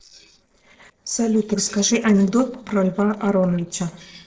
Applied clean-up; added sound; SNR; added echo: neural separator model SepFormer DNS4.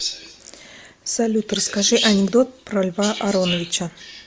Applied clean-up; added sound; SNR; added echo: none; none; none; none.